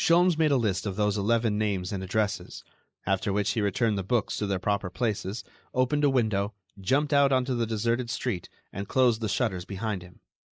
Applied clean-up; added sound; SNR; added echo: neural mask model Resemble Enhance denoiser.